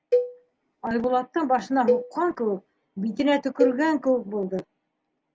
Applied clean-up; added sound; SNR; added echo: none; Cowbell; 4 dB; none.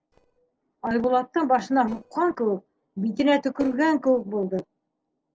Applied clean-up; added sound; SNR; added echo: neural separator model SepFormer DNS4.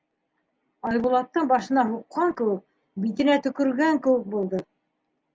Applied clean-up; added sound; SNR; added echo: none; none; none; none.